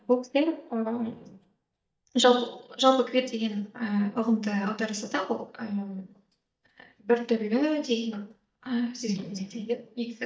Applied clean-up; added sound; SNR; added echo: neural mask model DeepFilterNet 3.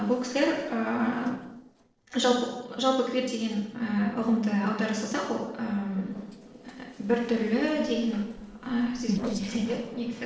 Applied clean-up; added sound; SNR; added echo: neural separator model SepFormer DNS4.